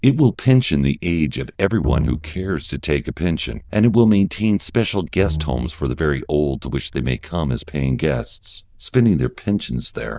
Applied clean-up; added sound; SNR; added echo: neural diffusion model UNIVERSE++.